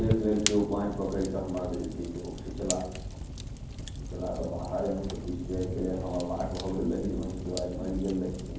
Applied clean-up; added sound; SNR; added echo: none; Fire; 4 dB; reverberation time 0.9 s.